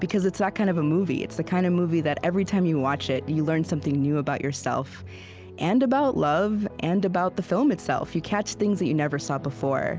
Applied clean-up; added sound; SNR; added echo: none; none; none; none.